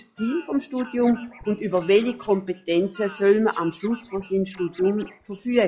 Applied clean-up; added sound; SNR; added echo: classical method log-MMSE.